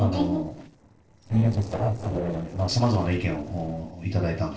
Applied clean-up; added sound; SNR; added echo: neural separator model SepFormer DNS4.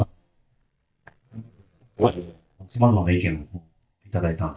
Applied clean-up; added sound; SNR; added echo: neural mask model DeepFilterNet 3.